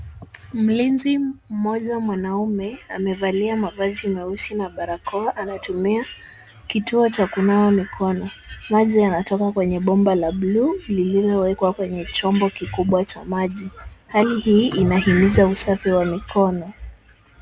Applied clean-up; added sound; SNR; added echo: none; none; none; none.